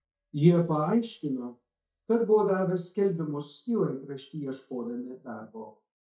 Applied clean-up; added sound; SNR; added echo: neural mask model DeepFilterNet 3.